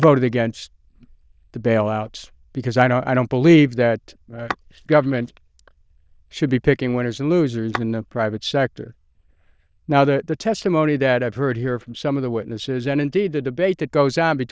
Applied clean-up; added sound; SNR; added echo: neural diffusion model UNIVERSE++.